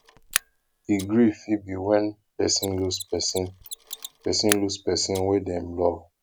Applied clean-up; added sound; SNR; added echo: none; Mechanisms; 12 dB; none.